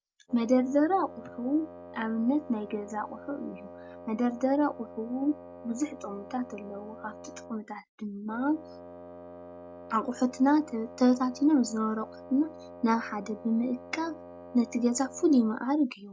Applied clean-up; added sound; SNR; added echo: none; Wind instrument, woodwind instrument; 17 dB; none.